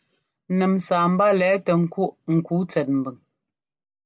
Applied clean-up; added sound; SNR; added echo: none; none; none; none.